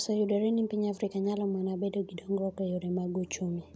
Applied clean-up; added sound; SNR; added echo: none; none; none; none.